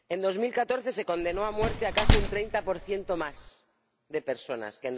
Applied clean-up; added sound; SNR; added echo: none; Slam; -3 dB; none.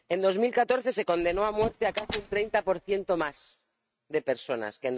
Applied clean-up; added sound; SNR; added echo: neural mask model RNNoise.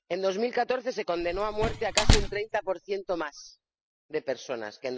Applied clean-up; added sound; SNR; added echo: classical method spectral subtraction.